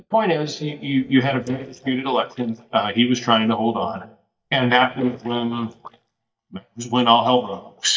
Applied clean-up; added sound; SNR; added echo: neural mask model DeepFilterNet 3.